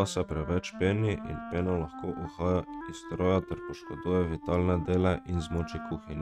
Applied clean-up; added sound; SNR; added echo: neural mask model RNNoise.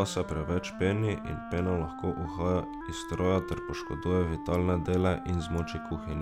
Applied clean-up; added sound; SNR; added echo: none; Wind instrument, woodwind instrument; 10 dB; none.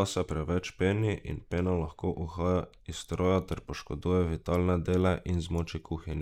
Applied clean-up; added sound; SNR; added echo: neural mask model Resemble Enhance denoiser.